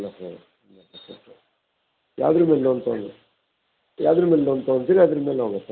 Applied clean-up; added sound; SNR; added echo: none; none; none; none.